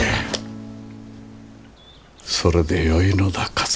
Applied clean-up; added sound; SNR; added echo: none; Acoustic guitar / Strum; 15 dB; none.